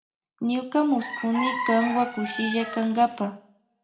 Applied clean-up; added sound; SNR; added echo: none; Chicken, rooster; 7 dB; reverberation time 0.4 s.